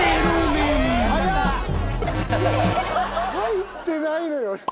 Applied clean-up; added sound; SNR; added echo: none; none; none; none.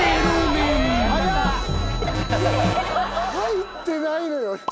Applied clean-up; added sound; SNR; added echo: none; Guitar; 16 dB; none.